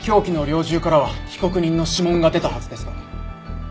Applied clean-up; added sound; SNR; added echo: none; none; none; none.